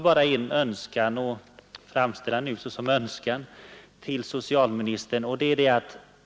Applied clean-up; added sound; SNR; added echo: none; none; none; none.